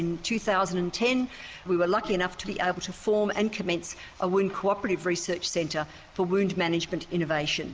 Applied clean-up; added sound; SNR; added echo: none; none; none; none.